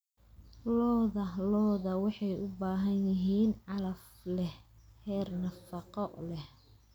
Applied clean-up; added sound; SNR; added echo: none; none; none; none.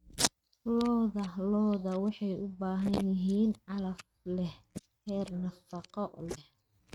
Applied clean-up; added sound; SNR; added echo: neural mask model RNNoise.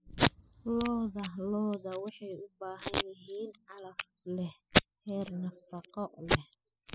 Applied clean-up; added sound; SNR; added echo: classical method spectral subtraction.